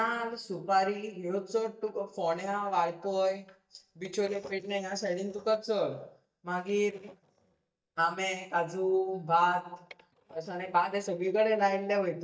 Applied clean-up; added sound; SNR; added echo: neural mask model DeepFilterNet 3.